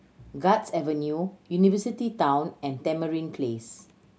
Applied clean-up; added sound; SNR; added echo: none; none; none; none.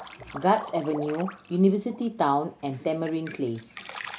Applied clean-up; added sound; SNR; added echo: none; Drip; 15 dB; none.